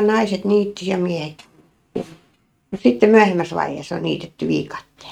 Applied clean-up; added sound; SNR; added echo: neural mask model RNNoise.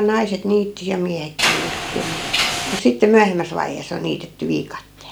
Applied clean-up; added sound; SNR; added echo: none; Mechanisms; 5 dB; none.